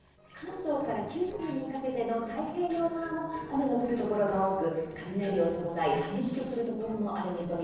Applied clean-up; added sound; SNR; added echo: neural separator model SepFormer DNS4.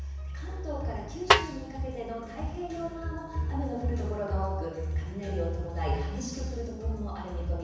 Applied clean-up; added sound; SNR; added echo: none; Snare drum; -5 dB; reverberation time 1.1 s.